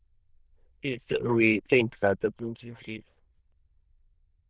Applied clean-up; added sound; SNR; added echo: neural diffusion model UNIVERSE++.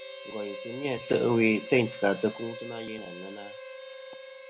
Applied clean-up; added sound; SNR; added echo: none; Harmonica; 12 dB; none.